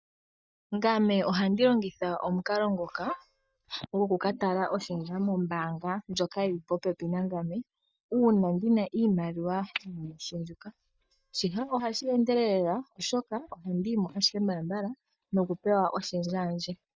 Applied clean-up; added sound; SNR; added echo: neural mask model DeepFilterNet 3.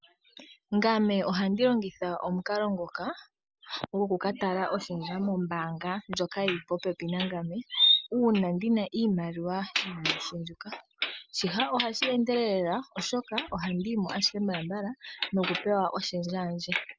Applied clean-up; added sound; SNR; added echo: none; none; none; none.